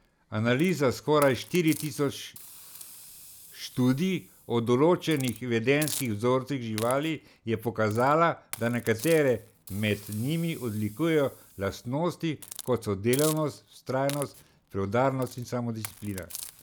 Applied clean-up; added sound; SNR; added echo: none; Hiss; 16 dB; none.